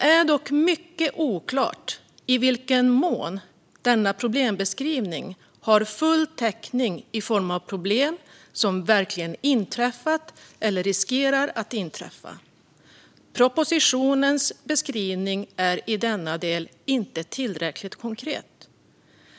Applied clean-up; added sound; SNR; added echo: none; none; none; none.